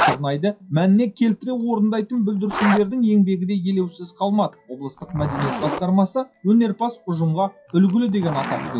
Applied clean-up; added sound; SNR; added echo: classical method WPE with log-MMSE.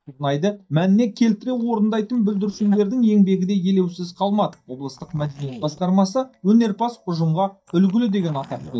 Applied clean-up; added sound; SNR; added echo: neural mask model DeepFilterNet 3.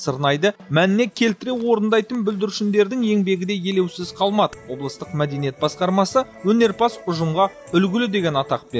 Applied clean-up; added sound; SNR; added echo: none; none; none; none.